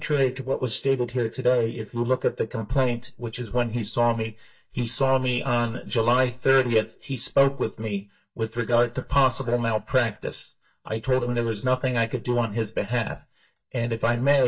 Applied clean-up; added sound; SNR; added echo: neural mask model DeepFilterNet 3.